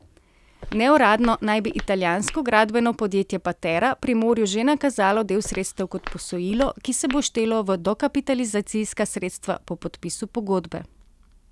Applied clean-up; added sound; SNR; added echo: none; Walk, footsteps; 14 dB; none.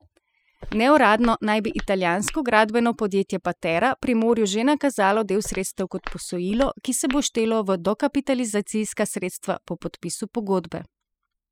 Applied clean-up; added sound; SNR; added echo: classical method spectral subtraction.